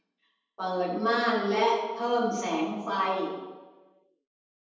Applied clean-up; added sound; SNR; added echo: none; none; none; reverberation time 1.1 s.